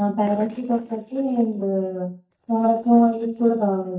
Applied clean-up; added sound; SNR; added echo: neural mask model DeepFilterNet 3.